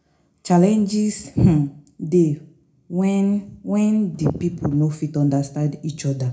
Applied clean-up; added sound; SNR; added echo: none; Wind; 7 dB; reverberation time 0.3 s.